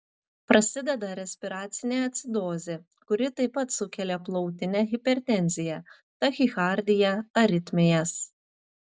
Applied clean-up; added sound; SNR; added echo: none; none; none; none.